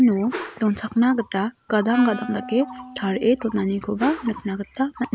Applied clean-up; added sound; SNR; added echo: none; Whoosh, swoosh, swish + Wind instrument, woodwind instrument; 14 dB; none.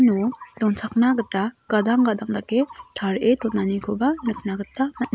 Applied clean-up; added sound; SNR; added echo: none; none; none; none.